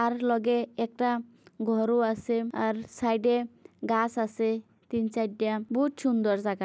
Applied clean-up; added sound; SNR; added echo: none; none; none; none.